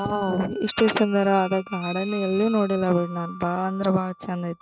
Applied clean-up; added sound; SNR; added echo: neural mask model RNNoise.